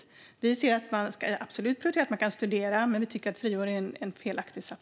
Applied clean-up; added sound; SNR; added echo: none; none; none; none.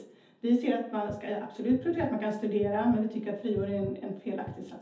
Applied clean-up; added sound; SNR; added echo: none; Bass guitar; 15 dB; reverberation time 0.5 s.